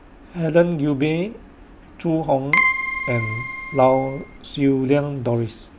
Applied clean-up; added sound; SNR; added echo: none; Keyboard (musical); 3 dB; none.